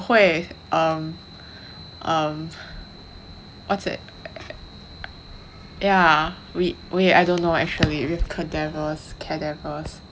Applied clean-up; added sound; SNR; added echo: none; none; none; none.